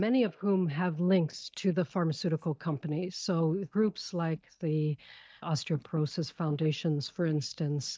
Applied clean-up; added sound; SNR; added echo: neural mask model DeepFilterNet 3.